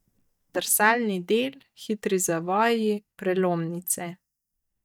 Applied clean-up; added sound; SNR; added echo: neural mask model DeepFilterNet 3.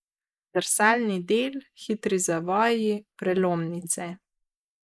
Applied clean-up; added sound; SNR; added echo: neural mask model Resemble Enhance denoiser.